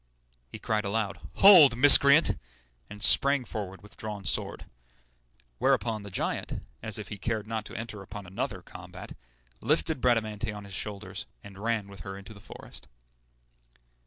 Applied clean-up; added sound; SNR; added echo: none; none; none; none.